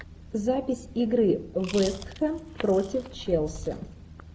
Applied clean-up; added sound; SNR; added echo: none; Chewing, mastication; 14 dB; none.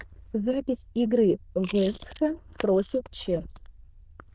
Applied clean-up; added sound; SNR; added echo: neural diffusion model UNIVERSE++.